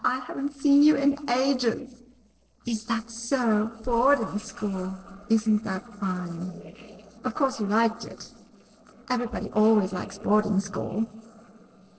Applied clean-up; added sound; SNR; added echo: neural separator model SepFormer DNS4.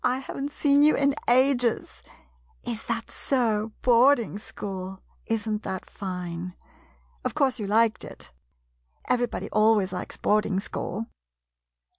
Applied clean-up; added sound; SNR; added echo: none; none; none; none.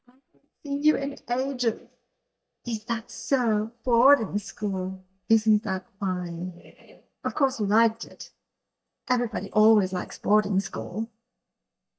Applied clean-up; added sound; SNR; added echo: neural mask model DeepFilterNet 3.